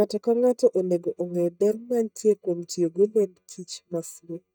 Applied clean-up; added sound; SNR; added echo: neural mask model DeepFilterNet 3.